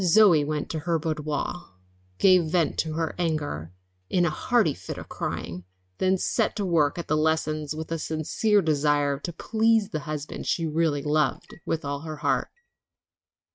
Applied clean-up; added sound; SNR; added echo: neural mask model RNNoise.